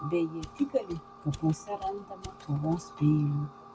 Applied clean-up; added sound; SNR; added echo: none; Mechanisms; 19 dB; none.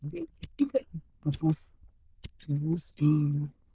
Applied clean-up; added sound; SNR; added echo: neural diffusion model UNIVERSE++.